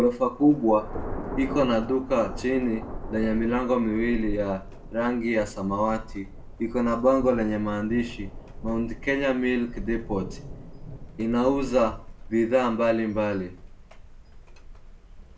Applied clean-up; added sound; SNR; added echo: none; Thunder; 11 dB; reverberation time 0.3 s.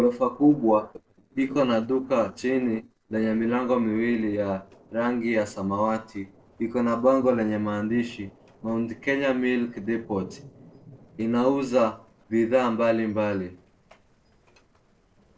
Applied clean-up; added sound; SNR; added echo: neural separator model SepFormer DNS4.